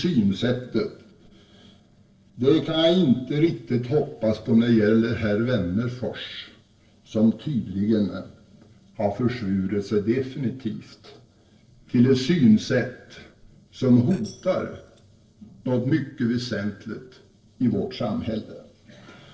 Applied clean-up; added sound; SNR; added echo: neural separator model SepFormer DNS4.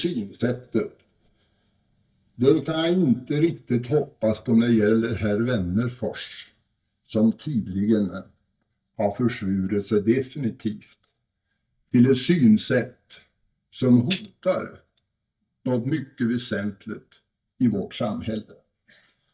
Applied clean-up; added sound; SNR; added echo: neural mask model DeepFilterNet 3.